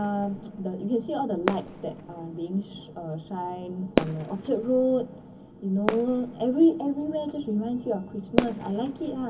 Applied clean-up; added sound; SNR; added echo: none; Fireworks; 7 dB; reverberation time 0.3 s.